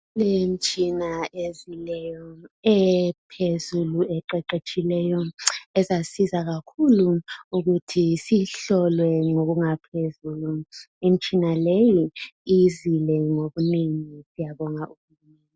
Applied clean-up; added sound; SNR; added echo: none; none; none; none.